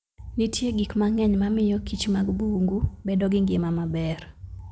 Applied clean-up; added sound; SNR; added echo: none; none; none; none.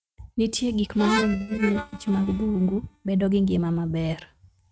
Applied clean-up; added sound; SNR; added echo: neural mask model RNNoise.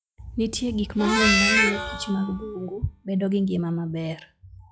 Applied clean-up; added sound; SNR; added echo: classical method log-MMSE.